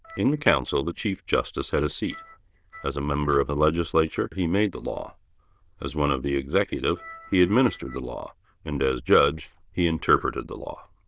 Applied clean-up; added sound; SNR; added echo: neural diffusion model UNIVERSE++.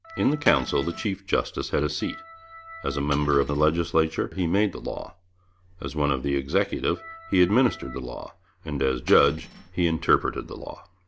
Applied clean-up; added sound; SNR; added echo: none; Cutlery, silverware + Organ; 16 dB; none.